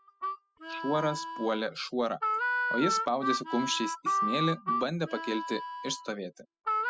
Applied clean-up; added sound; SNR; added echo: classical method spectral subtraction.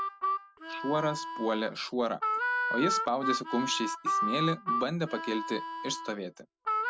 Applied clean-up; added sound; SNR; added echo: none; Harmonica; 0 dB; none.